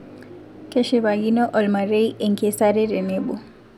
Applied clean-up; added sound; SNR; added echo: none; none; none; none.